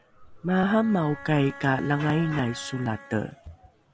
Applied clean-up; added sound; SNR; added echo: none; Wind instrument, woodwind instrument; 17 dB; none.